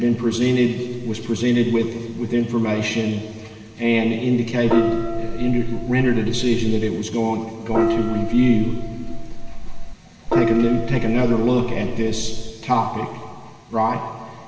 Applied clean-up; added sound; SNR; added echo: none; Gong; 1 dB; reverberation time 2.1 s.